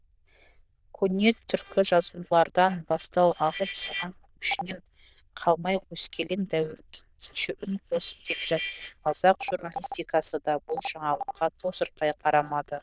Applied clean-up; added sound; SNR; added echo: neural diffusion model UNIVERSE++.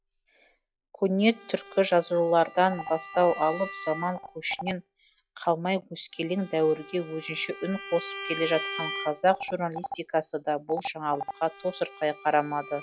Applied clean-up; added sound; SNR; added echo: classical method log-MMSE.